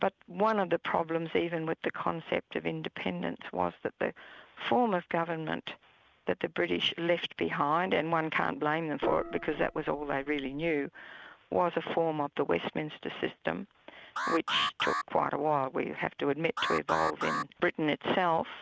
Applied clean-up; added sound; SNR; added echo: neural mask model RNNoise.